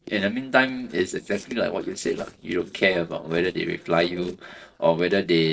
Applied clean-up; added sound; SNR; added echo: neural separator model SepFormer DNS4.